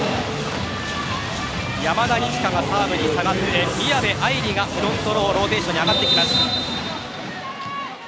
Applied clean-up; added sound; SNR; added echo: none; none; none; none.